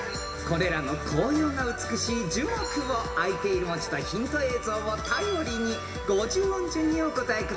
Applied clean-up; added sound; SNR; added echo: none; Trumpet; 19 dB; reverberation time 1.4 s.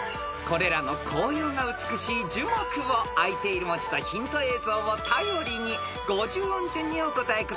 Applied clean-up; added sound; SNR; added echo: none; none; none; none.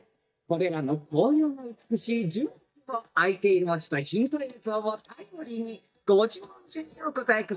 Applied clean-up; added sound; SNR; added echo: neural mask model DeepFilterNet 3.